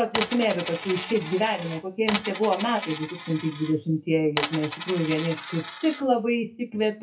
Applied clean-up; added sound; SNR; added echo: classical method WPE with log-MMSE.